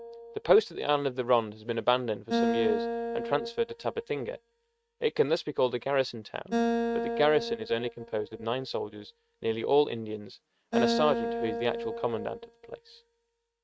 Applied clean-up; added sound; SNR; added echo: neural mask model RNNoise.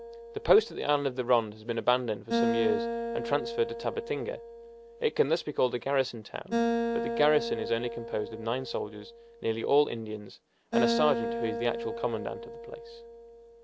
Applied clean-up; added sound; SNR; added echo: none; Acoustic guitar; 4 dB; none.